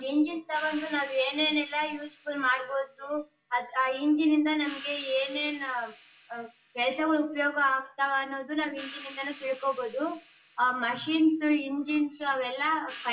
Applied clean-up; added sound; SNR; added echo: none; Crash cymbal / Hi-hat; 19 dB; reverberation time 0.2 s.